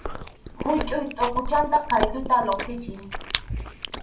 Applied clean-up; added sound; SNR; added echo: none; Chewing, mastication; 6 dB; reverberation time 0.3 s.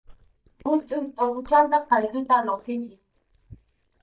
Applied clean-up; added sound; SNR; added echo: neural mask model DeepFilterNet 3.